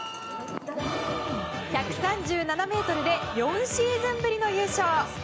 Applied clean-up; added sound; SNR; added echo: none; none; none; none.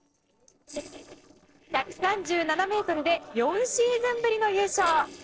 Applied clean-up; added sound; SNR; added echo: neural separator model SepFormer DNS4.